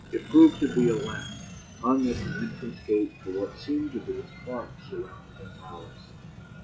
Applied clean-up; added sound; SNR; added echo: classical method log-MMSE.